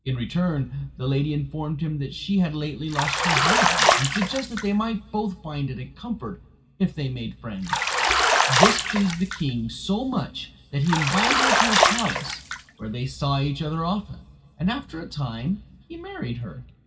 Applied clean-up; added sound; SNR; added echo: none; Bathtub (filling or washing); -4 dB; reverberation time 2.0 s.